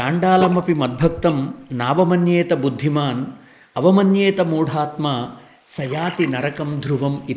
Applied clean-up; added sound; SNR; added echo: neural mask model Resemble Enhance denoiser.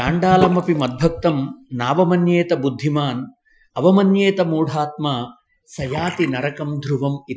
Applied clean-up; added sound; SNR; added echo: classical method Wiener filter.